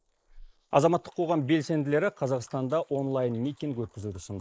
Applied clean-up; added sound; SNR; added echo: neural mask model Resemble Enhance denoiser.